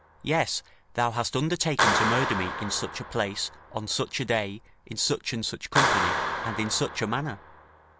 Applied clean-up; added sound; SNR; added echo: none; Clapping; 2 dB; none.